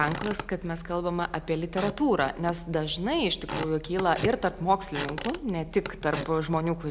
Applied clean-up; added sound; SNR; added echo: none; Squeak / Wood; 10 dB; none.